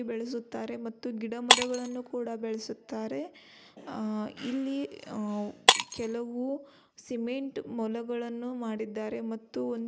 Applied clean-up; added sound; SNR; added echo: none; Shatter; -3 dB; none.